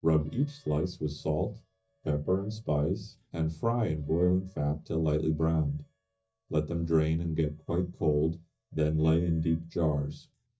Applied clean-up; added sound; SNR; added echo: neural mask model DeepFilterNet 3.